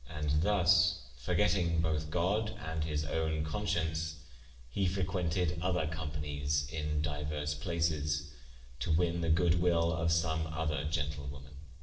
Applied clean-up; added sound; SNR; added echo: neural separator model SepFormer DNS4.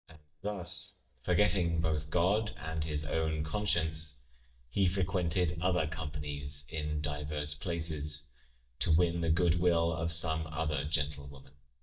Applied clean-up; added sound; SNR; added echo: neural mask model DeepFilterNet 3.